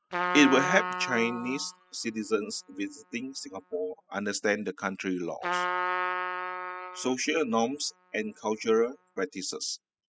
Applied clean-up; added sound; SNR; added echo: classical method spectral subtraction.